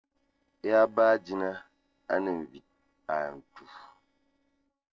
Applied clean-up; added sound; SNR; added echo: neural separator model SepFormer DNS4.